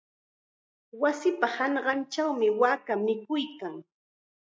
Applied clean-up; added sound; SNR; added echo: neural mask model DeepFilterNet 3.